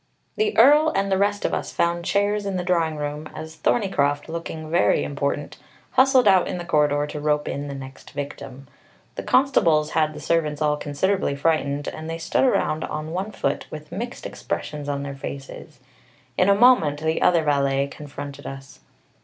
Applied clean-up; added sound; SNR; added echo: none; none; none; none.